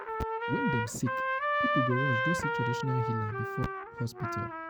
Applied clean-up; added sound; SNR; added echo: none; Trumpet; -1 dB; none.